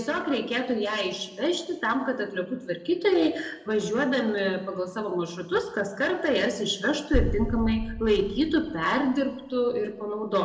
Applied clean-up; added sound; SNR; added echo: none; Boom; 6 dB; reverberation time 0.7 s.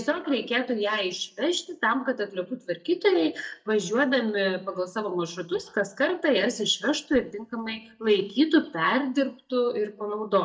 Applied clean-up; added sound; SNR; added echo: neural mask model DeepFilterNet 3.